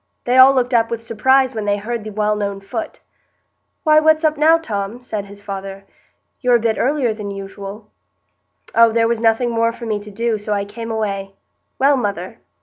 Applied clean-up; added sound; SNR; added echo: none; none; none; none.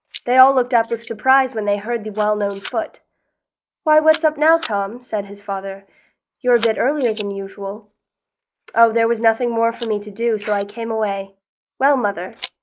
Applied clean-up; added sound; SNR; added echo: neural mask model Resemble Enhance denoiser.